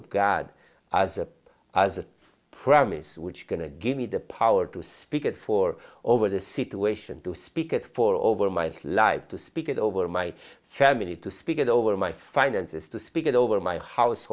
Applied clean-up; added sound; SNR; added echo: none; none; none; none.